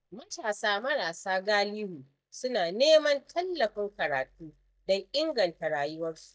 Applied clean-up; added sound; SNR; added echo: neural mask model DeepFilterNet 3.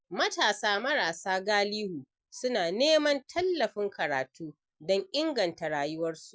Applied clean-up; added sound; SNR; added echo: none; none; none; none.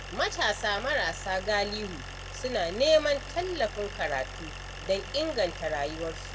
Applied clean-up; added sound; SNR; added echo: none; Idling; 10 dB; reverberation time 0.6 s.